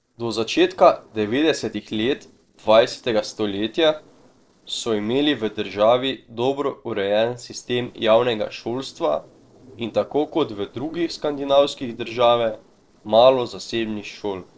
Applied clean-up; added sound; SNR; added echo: neural separator model SepFormer DNS4.